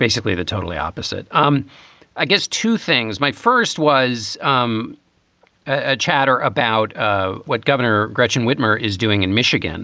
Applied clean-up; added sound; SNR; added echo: none; none; none; none.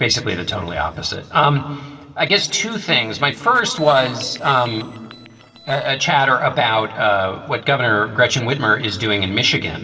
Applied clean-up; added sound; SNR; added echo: neural separator model SepFormer DNS4.